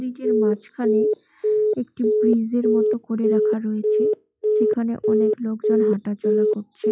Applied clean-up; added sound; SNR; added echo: classical method log-MMSE.